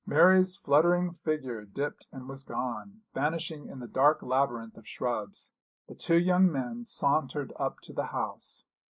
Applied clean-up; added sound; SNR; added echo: neural mask model Resemble Enhance denoiser.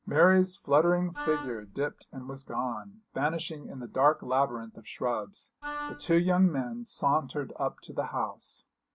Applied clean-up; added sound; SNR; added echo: none; Wind instrument, woodwind instrument; 11 dB; none.